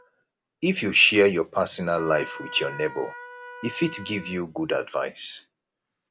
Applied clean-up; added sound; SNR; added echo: none; Trumpet; 17 dB; none.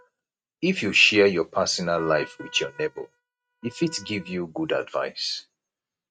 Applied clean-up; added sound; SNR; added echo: neural mask model RNNoise.